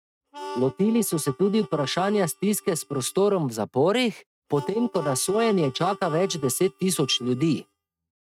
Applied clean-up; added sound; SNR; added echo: neural mask model RNNoise.